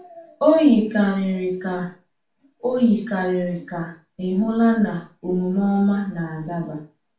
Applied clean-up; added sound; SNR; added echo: none; none; none; reverberation time 0.3 s.